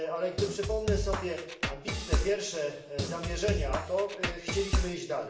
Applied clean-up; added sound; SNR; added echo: none; Drum kit; -1 dB; reverberation time 0.7 s.